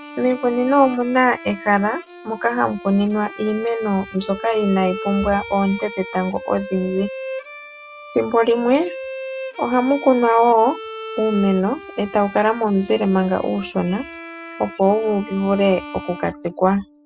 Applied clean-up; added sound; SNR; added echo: none; Bowed string instrument; 14 dB; none.